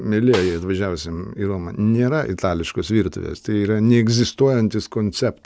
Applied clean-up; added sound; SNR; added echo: none; Snare drum; 16 dB; none.